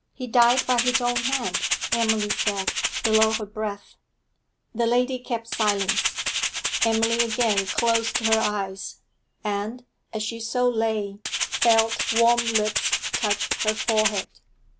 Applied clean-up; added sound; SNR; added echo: none; Rattle (instrument); 0 dB; none.